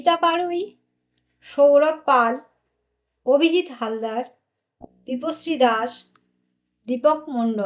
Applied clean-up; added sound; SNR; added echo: neural mask model DeepFilterNet 3.